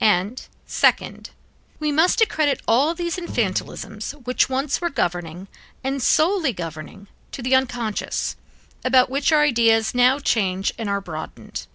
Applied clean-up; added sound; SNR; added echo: none; Bowed string instrument; 15 dB; none.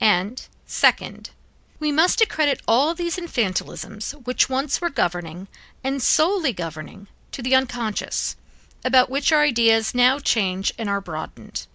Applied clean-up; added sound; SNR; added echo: none; none; none; none.